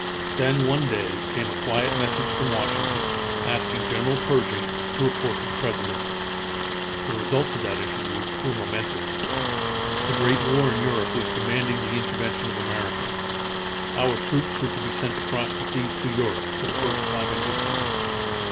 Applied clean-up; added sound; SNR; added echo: none; Tools; -3 dB; none.